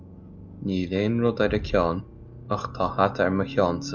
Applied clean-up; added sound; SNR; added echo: none; Accelerating, revving, vroom; 12 dB; none.